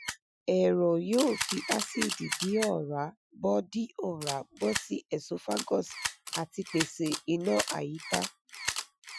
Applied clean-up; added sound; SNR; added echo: classical method Wiener filter.